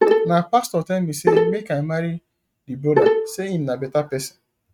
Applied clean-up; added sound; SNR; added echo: neural mask model RNNoise.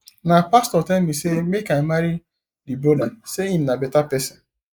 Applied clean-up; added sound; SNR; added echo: neural mask model Resemble Enhance denoiser.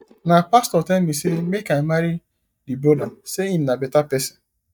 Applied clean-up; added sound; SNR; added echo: neural mask model DeepFilterNet 3.